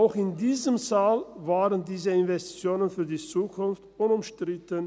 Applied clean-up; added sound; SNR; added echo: none; none; none; none.